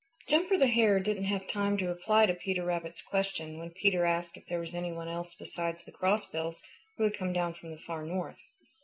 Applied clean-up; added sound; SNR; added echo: none; none; none; none.